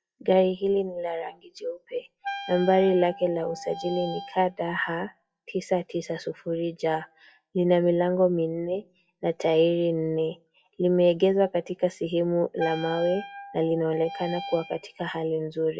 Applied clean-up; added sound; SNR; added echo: classical method WPE with log-MMSE.